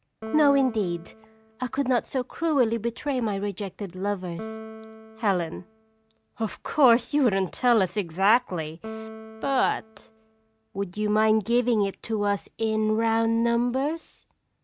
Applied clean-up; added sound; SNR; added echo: none; Piano; 17 dB; none.